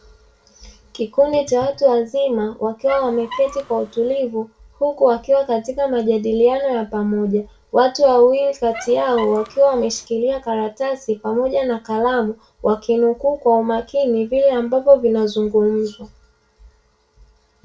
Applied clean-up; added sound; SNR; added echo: none; Squeak; 17 dB; reverberation time 0.2 s.